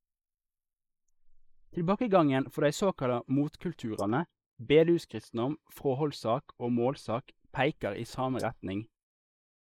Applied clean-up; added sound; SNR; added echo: neural mask model Resemble Enhance denoiser.